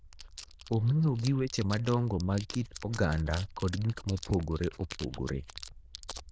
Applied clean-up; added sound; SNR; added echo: neural diffusion model UNIVERSE++.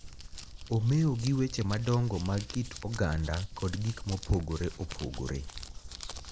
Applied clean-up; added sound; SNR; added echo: none; Crumpling, crinkling; 11 dB; none.